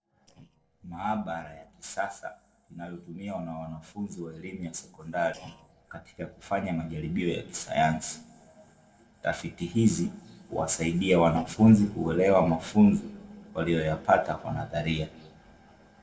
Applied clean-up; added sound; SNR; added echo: neural separator model SepFormer DNS4.